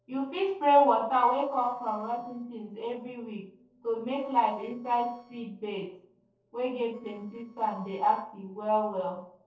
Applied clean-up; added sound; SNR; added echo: neural separator model SepFormer DNS4.